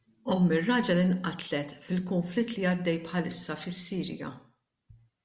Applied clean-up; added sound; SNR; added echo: none; none; none; none.